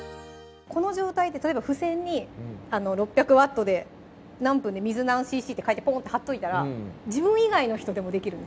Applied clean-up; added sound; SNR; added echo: none; none; none; none.